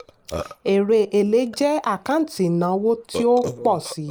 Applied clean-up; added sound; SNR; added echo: neural mask model Resemble Enhance denoiser.